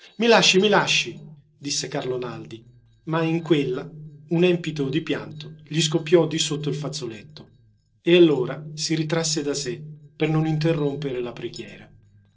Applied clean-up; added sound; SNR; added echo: neural separator model SepFormer DNS4.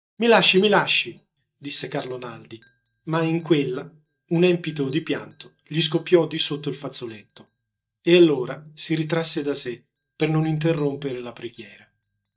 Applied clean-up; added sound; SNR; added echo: neural mask model DeepFilterNet 3.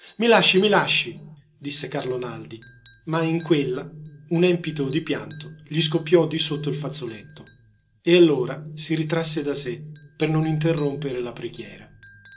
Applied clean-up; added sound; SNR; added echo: none; Chink, clink; 19 dB; reverberation time 0.2 s.